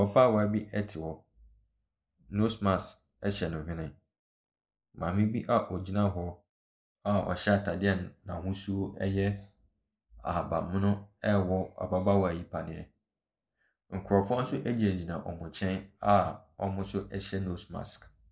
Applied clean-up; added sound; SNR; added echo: neural mask model Resemble Enhance denoiser.